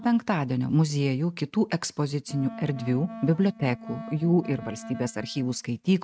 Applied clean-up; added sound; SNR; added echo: neural mask model RNNoise.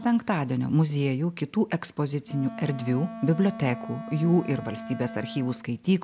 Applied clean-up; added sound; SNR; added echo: none; Wind instrument, woodwind instrument; 15 dB; none.